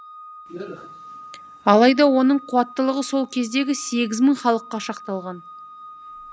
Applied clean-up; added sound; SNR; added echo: none; Organ; 20 dB; none.